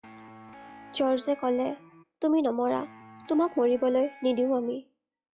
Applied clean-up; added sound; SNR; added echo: classical method log-MMSE.